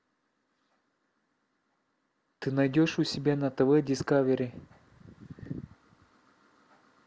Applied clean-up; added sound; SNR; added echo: none; none; none; none.